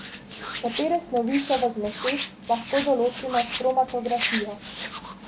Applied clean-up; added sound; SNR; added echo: none; Hands; 2 dB; none.